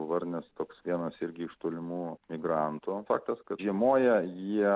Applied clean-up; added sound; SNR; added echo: none; none; none; none.